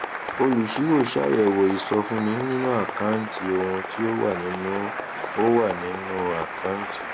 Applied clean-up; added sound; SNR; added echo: none; Applause; 7 dB; none.